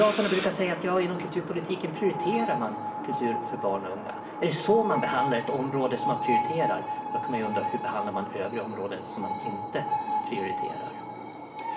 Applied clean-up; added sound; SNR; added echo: none; Screech; 2 dB; reverberation time 0.7 s.